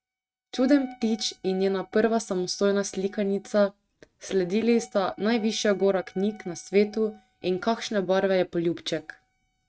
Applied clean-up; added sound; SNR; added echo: neural mask model RNNoise.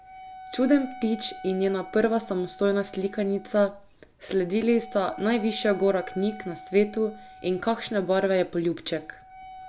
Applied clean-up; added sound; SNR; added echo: none; Wind instrument, woodwind instrument; 18 dB; none.